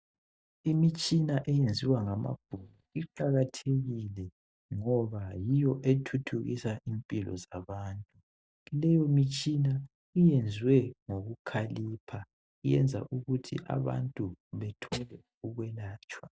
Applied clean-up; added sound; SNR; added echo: neural mask model DeepFilterNet 3.